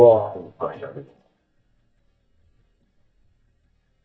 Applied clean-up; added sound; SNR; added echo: neural mask model DeepFilterNet 3.